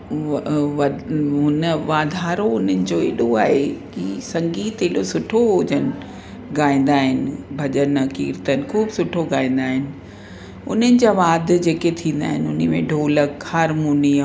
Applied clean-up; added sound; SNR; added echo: none; none; none; none.